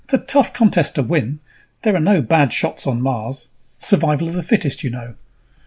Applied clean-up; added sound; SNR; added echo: neural mask model Resemble Enhance denoiser.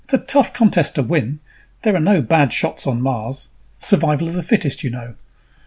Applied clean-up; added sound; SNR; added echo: none; none; none; none.